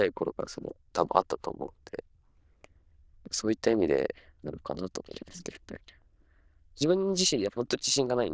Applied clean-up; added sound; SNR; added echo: neural diffusion model UNIVERSE++.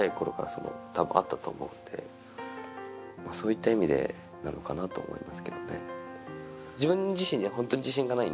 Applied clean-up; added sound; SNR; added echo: none; none; none; none.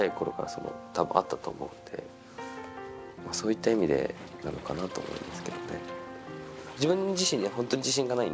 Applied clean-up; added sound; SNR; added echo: none; Waves, surf; 19 dB; none.